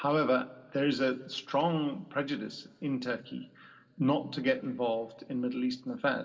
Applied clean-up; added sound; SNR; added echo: none; none; none; reverberation time 1.2 s.